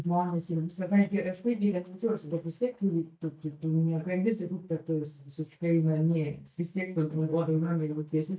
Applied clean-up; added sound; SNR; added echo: neural mask model DeepFilterNet 3.